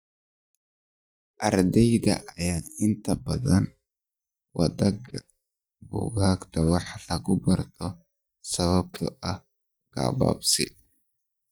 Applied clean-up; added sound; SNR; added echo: neural mask model DeepFilterNet 3.